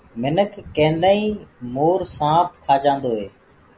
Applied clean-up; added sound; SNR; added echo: none; none; none; none.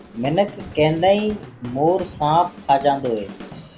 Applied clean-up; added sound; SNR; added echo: none; Drum / Drum kit; 18 dB; none.